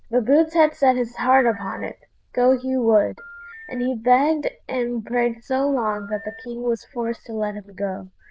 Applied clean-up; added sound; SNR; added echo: neural diffusion model UNIVERSE++.